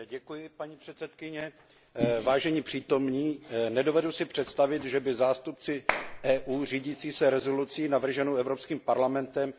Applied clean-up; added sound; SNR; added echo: none; Clapping; 6 dB; none.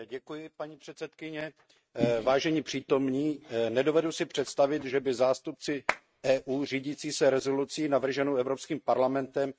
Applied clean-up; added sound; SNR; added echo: neural mask model RNNoise.